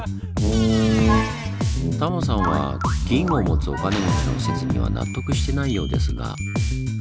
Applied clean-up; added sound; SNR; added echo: none; Bass guitar; 0 dB; none.